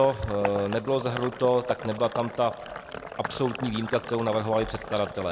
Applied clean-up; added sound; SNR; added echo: none; Sink (filling or washing); 11 dB; none.